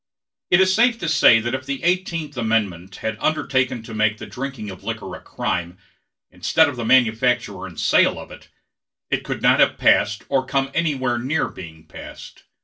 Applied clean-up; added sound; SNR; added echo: none; none; none; reverberation time 0.2 s.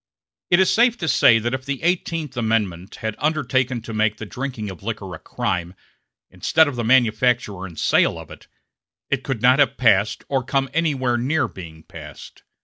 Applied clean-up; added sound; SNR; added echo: none; none; none; none.